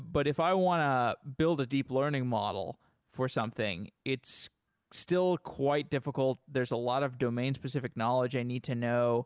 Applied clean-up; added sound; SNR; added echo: none; none; none; none.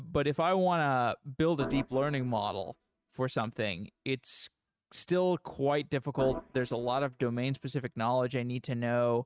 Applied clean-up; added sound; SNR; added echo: neural mask model RNNoise.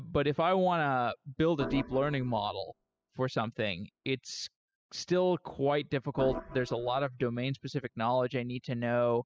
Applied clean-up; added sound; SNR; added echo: classical method spectral subtraction.